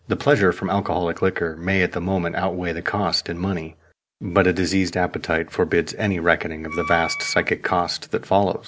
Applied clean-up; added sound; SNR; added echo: none; Wind instrument, woodwind instrument; 10 dB; none.